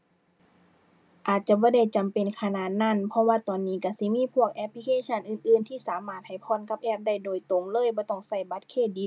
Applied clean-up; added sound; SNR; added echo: none; none; none; none.